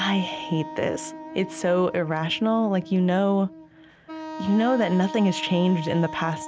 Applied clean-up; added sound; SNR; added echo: none; Wind instrument, woodwind instrument; 13 dB; none.